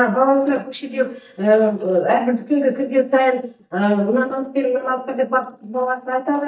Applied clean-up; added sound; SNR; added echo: neural mask model DeepFilterNet 3.